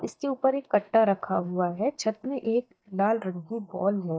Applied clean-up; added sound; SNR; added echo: neural mask model DeepFilterNet 3.